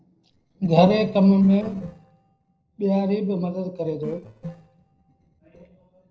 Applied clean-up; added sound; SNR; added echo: neural separator model SepFormer DNS4.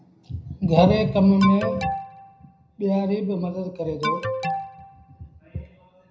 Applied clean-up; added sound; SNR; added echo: none; Alarm; 6 dB; reverberation time 0.5 s.